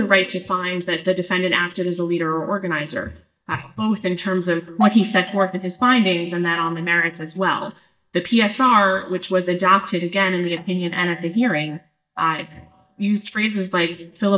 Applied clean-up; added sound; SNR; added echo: neural mask model DeepFilterNet 3.